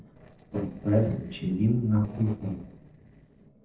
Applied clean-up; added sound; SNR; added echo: neural separator model SepFormer DNS4.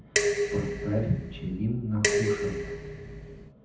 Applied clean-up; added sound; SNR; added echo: none; Dishes, pots, and pans; -2 dB; reverberation time 0.8 s.